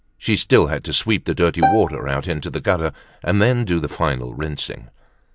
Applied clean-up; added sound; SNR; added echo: none; Bowed string instrument; 2 dB; none.